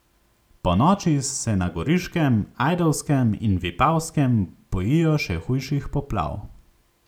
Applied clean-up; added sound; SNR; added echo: none; none; none; none.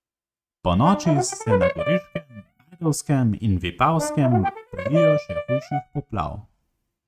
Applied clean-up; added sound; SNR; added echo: neural mask model RNNoise.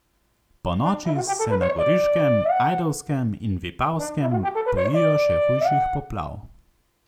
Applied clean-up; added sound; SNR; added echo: none; Brass instrument; -3 dB; none.